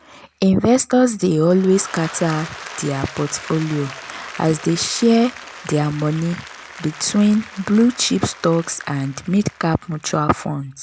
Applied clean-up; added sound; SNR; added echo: none; Applause / Crowd; 18 dB; none.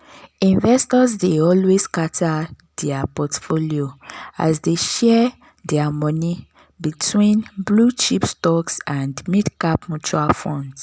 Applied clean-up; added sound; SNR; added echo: none; none; none; none.